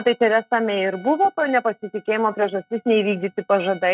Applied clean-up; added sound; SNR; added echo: neural mask model RNNoise.